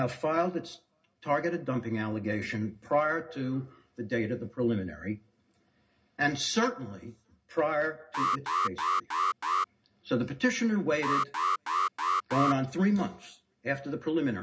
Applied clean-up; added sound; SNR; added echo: none; Alarm; -2 dB; reverberation time 0.4 s.